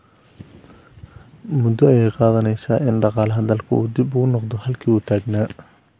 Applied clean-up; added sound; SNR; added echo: none; none; none; none.